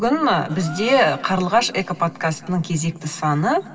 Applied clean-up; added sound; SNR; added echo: none; Gasp; 20 dB; reverberation time 2.2 s.